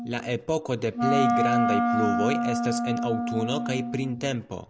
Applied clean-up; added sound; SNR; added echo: none; Wind instrument, woodwind instrument; -3 dB; none.